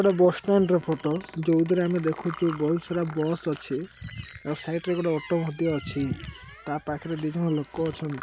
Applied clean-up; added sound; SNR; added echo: none; Fill (with liquid) + Squeak; 19 dB; none.